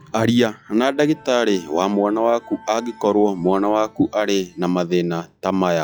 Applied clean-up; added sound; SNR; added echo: classical method log-MMSE.